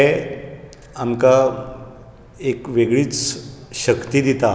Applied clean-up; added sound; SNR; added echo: none; none; none; none.